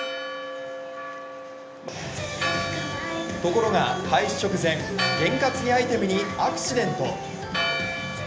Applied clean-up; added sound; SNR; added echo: none; Church bell; 6 dB; reverberation time 0.8 s.